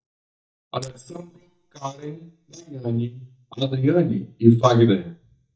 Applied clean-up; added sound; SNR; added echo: neural mask model DeepFilterNet 3.